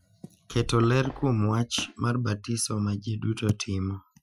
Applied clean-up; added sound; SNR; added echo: classical method Wiener filter.